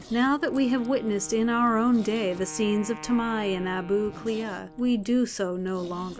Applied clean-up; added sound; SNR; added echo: none; Zipper (clothing) + Wind instrument, woodwind instrument; 17 dB; none.